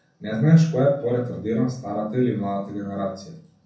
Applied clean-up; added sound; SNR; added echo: none; none; none; reverberation time 0.6 s.